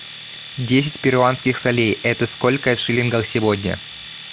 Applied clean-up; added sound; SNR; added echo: none; Domestic sounds, home sounds; 14 dB; none.